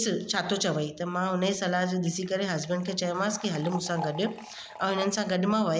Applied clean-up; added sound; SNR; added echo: none; Liquid; 14 dB; none.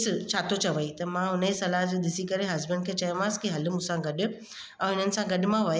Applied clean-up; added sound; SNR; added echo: none; none; none; none.